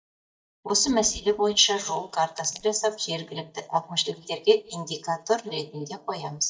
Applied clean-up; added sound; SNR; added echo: neural mask model DeepFilterNet 3.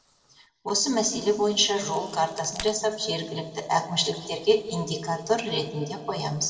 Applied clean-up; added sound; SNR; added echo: neural separator model SepFormer DNS4.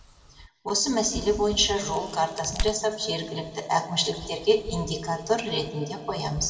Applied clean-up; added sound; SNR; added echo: none; Crack; 12 dB; reverberation time 2.6 s.